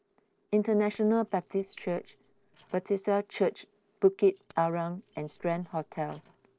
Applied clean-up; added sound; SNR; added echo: neural separator model SepFormer DNS4.